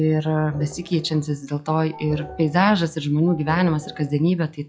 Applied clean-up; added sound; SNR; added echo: classical method log-MMSE.